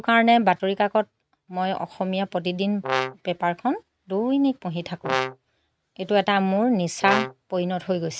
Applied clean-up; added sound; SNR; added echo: neural mask model RNNoise.